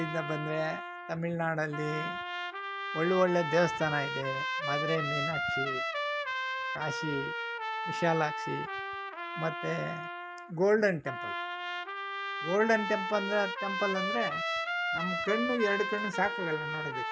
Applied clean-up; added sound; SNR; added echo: none; Trumpet; 2 dB; none.